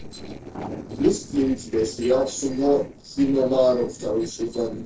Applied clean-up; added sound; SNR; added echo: neural separator model SepFormer DNS4.